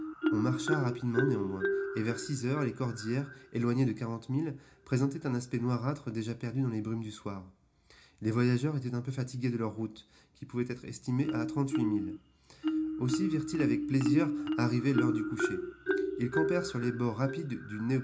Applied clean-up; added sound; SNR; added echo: none; Marimba, xylophone; 3 dB; reverberation time 0.4 s.